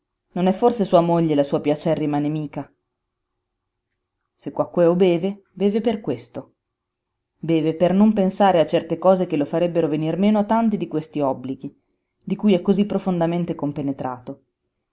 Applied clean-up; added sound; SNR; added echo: none; none; none; none.